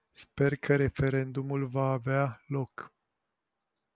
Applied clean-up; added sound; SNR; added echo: none; none; none; none.